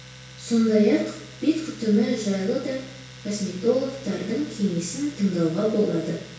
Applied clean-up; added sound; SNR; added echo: none; Domestic sounds, home sounds; 18 dB; reverberation time 0.6 s.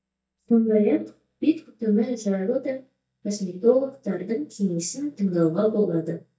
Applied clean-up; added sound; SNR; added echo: neural mask model DeepFilterNet 3.